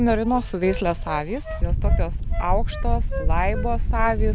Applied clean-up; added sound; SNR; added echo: none; Wind instrument, woodwind instrument; 18 dB; none.